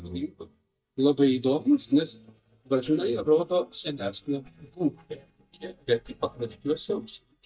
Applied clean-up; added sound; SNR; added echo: neural mask model DeepFilterNet 3.